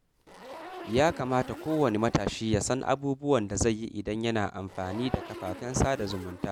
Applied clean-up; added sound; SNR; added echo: none; Zipper (clothing); 16 dB; none.